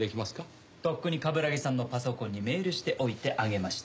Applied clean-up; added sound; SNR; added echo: none; none; none; none.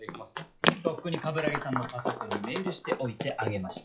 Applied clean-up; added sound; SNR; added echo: classical method log-MMSE.